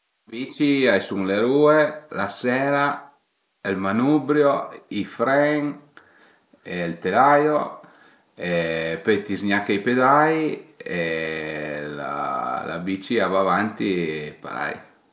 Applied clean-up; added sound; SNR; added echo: none; none; none; none.